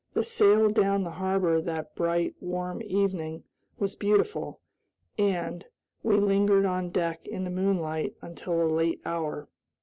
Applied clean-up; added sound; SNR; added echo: none; none; none; none.